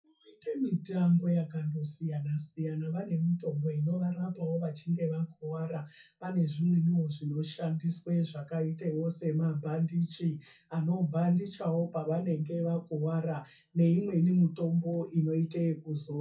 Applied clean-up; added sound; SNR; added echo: none; none; none; reverberation time 0.3 s.